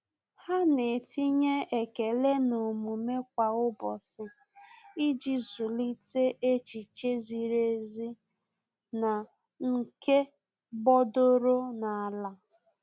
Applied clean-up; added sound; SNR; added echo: none; none; none; none.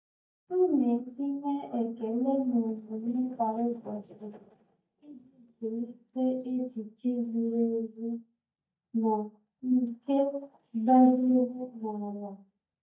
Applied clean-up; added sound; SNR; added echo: neural mask model DeepFilterNet 3.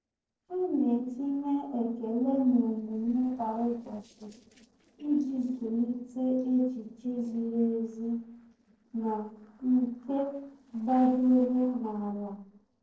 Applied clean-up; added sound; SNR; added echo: neural separator model SepFormer DNS4.